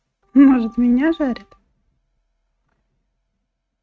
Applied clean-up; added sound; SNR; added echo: neural mask model RNNoise.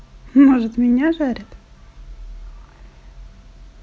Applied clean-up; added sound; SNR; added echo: none; none; none; none.